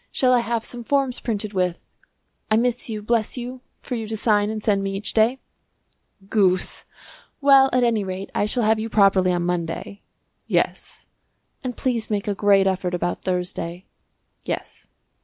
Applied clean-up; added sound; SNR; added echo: none; none; none; none.